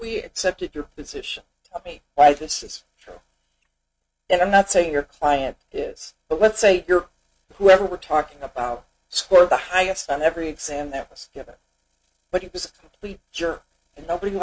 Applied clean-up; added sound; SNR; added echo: neural mask model RNNoise.